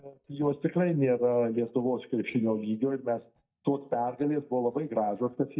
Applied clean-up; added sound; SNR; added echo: neural mask model DeepFilterNet 3.